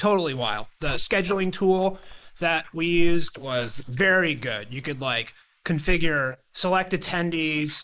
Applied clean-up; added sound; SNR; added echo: neural mask model Resemble Enhance denoiser.